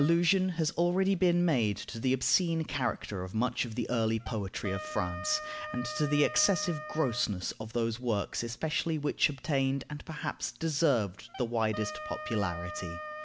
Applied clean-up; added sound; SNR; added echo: none; Wind instrument, woodwind instrument; 14 dB; none.